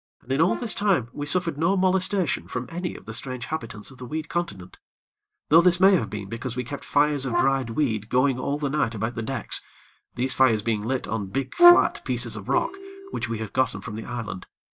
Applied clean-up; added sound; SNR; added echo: neural mask model DeepFilterNet 3.